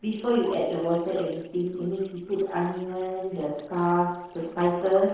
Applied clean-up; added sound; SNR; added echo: neural separator model SepFormer DNS4.